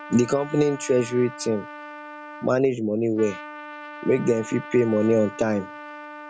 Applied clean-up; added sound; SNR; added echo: none; Trumpet; 15 dB; none.